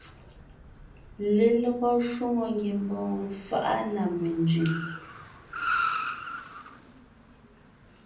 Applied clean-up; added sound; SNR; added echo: none; Car; 9 dB; reverberation time 0.6 s.